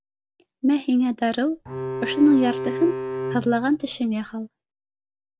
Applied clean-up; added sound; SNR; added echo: none; Bowed string instrument; 7 dB; none.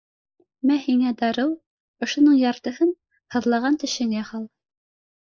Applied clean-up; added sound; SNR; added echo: neural mask model Resemble Enhance denoiser.